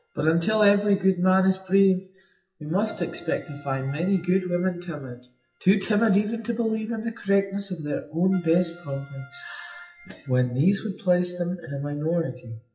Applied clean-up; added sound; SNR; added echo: classical method WPE with log-MMSE.